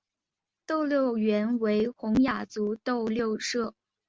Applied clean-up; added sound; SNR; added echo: none; none; none; none.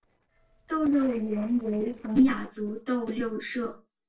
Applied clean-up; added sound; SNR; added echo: neural separator model SepFormer DNS4.